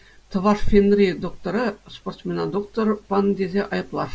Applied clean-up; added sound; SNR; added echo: none; none; none; none.